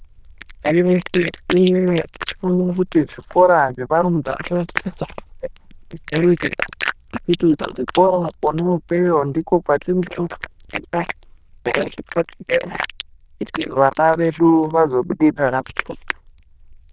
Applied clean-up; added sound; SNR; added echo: neural diffusion model UNIVERSE++.